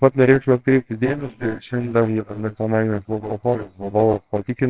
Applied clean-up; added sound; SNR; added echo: neural separator model SepFormer WHAMR!.